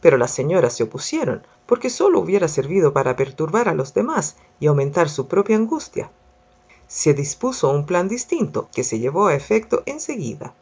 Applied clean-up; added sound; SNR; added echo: none; none; none; none.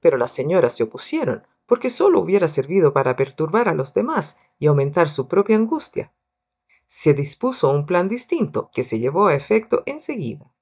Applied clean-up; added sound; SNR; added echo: neural mask model DeepFilterNet 3.